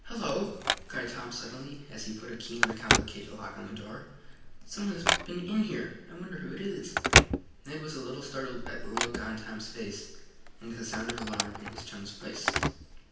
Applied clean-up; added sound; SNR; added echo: none; Telephone; -4 dB; reverberation time 0.9 s.